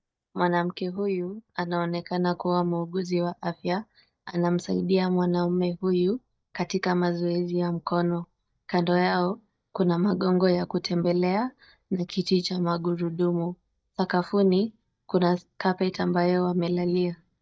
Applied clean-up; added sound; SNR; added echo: neural mask model DeepFilterNet 3.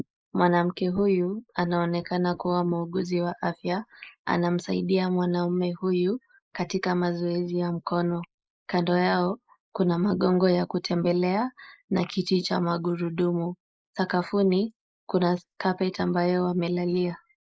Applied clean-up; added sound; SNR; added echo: neural mask model Resemble Enhance denoiser.